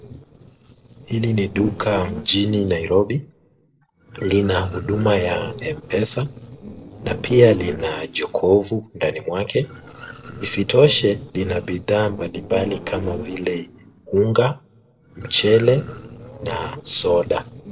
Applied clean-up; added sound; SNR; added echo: neural separator model SepFormer DNS4.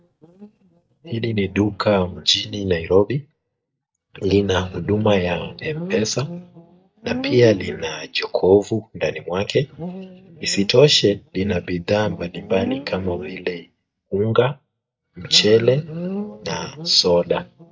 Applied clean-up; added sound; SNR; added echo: neural mask model DeepFilterNet 3.